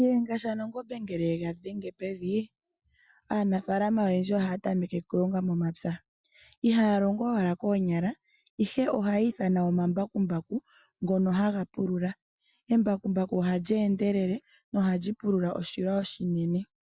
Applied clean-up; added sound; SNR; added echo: none; none; none; none.